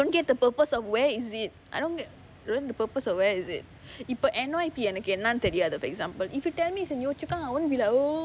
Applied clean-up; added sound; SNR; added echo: none; none; none; none.